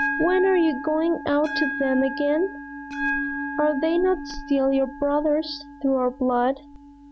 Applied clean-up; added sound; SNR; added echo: none; Bell; 8 dB; none.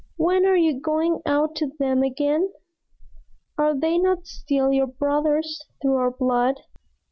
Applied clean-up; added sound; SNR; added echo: none; none; none; none.